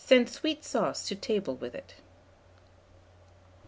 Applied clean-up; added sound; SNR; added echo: none; none; none; none.